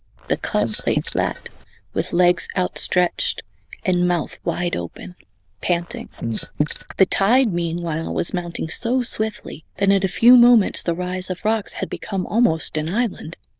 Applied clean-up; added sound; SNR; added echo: neural diffusion model UNIVERSE++.